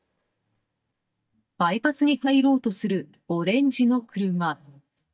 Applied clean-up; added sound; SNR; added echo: neural mask model DeepFilterNet 3.